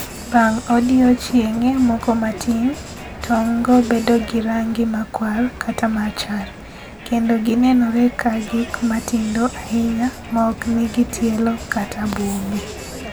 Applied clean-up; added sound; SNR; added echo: none; Crowd; 15 dB; none.